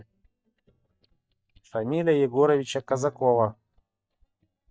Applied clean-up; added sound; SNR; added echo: neural mask model DeepFilterNet 3.